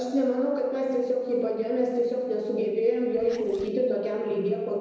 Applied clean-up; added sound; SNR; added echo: neural separator model SepFormer DNS4.